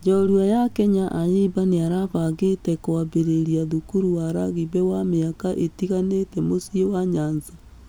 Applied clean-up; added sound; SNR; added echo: none; none; none; none.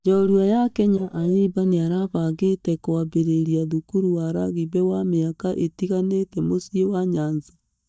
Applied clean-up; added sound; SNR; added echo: neural mask model DeepFilterNet 3.